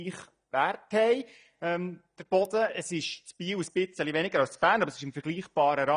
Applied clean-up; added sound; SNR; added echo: neural mask model DeepFilterNet 3.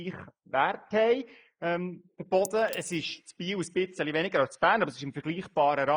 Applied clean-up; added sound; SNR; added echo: neural mask model Resemble Enhance denoiser.